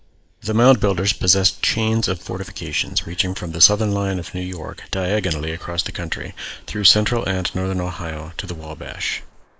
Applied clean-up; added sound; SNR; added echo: neural mask model Resemble Enhance denoiser.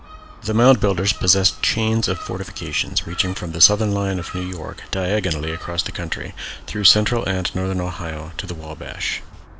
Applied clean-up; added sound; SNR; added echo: none; Gull, seagull; 18 dB; none.